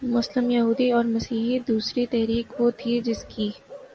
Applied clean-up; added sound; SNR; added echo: none; Bark / Livestock, farm animals, working animals; 20 dB; none.